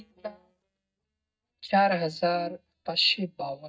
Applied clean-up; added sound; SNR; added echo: neural mask model DeepFilterNet 3.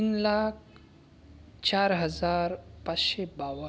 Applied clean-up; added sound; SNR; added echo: none; none; none; none.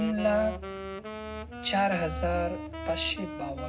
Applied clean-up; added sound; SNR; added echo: none; Wind instrument, woodwind instrument; 9 dB; reverberation time 0.4 s.